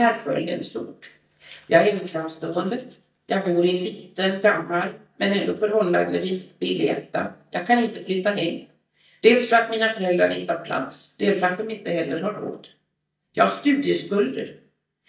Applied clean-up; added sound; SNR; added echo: neural mask model DeepFilterNet 3.